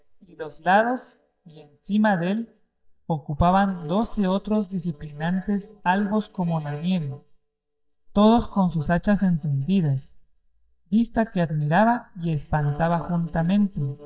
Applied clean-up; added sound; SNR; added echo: neural mask model DeepFilterNet 3.